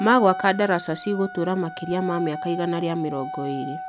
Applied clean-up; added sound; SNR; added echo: none; Wind instrument, woodwind instrument; 10 dB; none.